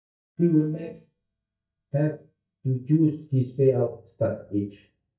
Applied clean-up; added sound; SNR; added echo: neural mask model DeepFilterNet 3.